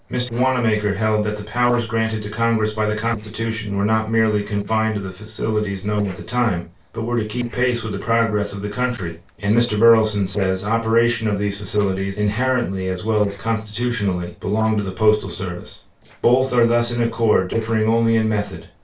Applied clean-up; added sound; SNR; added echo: neural separator model SepFormer DNS4.